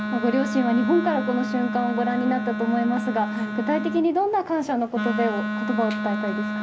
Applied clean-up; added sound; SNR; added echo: none; Wind instrument, woodwind instrument; 4 dB; none.